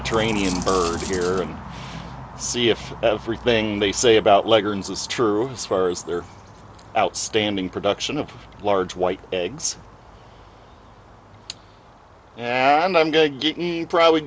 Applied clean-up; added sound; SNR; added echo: none; Coin (dropping); 13 dB; none.